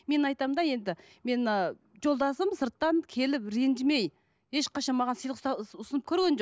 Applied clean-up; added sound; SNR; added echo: none; none; none; none.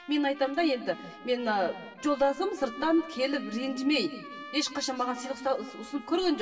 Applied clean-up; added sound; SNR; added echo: none; Trumpet; 17 dB; reverberation time 1.3 s.